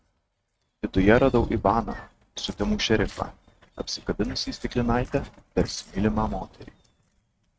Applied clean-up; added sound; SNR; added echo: neural mask model RNNoise.